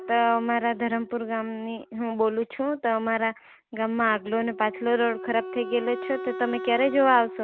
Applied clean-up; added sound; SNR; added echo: none; Wind instrument, woodwind instrument; 13 dB; none.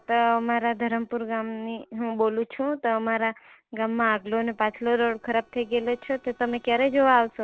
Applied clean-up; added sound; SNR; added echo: neural separator model SepFormer DNS4.